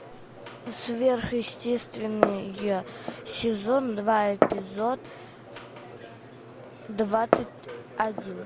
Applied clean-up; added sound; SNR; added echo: none; Glass; 4 dB; none.